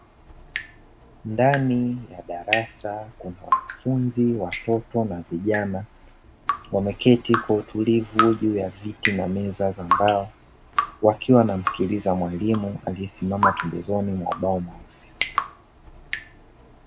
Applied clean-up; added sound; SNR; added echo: none; Drip; 6 dB; none.